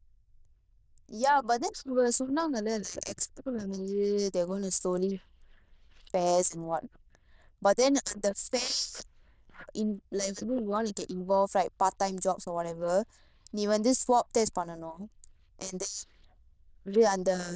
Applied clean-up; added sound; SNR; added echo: neural diffusion model UNIVERSE++.